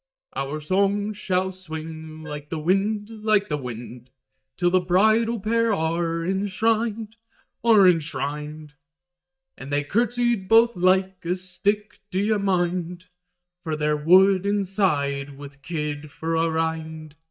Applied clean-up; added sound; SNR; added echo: neural mask model DeepFilterNet 3.